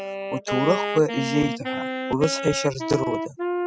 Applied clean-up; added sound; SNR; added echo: classical method spectral subtraction.